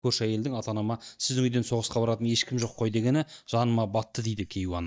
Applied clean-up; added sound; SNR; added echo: neural mask model DeepFilterNet 3.